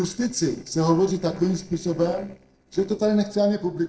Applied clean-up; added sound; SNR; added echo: neural separator model SepFormer DNS4.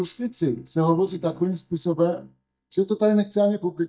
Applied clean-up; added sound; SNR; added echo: neural mask model DeepFilterNet 3.